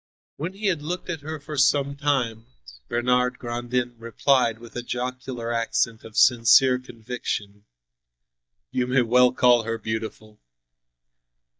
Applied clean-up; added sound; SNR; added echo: neural mask model DeepFilterNet 3.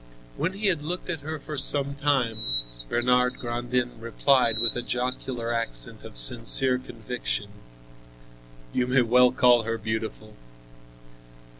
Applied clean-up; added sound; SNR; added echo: none; Bird vocalization, bird call, bird song; 0 dB; none.